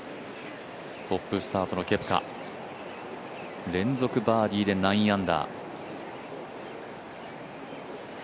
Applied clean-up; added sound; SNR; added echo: none; none; none; none.